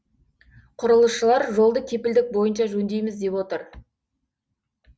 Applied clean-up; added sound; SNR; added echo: none; none; none; none.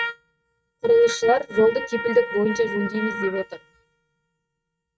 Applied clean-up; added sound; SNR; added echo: neural mask model RNNoise.